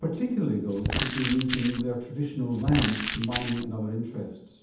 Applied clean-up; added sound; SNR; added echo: none; Crumpling, crinkling; 2 dB; reverberation time 0.8 s.